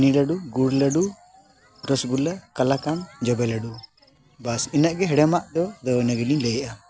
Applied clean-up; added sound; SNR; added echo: none; none; none; none.